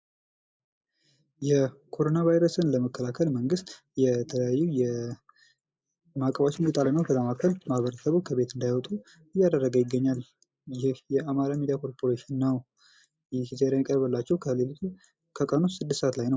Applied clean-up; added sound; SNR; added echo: neural mask model Resemble Enhance denoiser.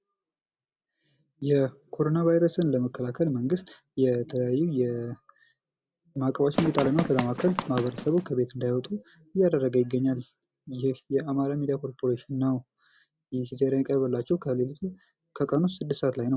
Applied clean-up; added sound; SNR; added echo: none; Run; 5 dB; none.